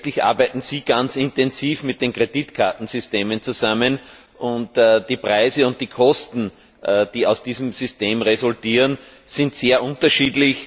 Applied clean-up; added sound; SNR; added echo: none; none; none; none.